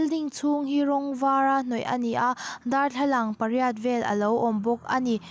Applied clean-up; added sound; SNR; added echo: none; none; none; none.